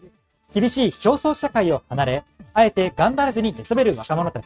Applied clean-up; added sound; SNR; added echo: neural mask model RNNoise.